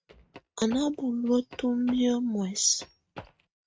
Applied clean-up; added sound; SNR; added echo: neural mask model RNNoise.